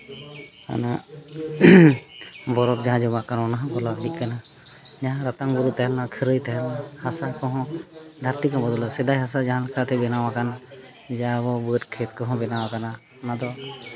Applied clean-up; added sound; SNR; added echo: none; none; none; none.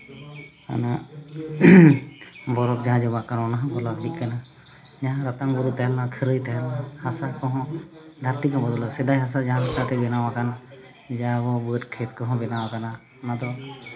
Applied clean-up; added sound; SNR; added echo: none; Burping, eructation; 8 dB; reverberation time 0.4 s.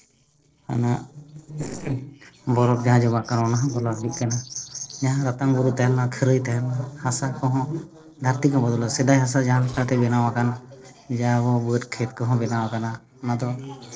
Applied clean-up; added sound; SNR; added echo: neural separator model SepFormer DNS4.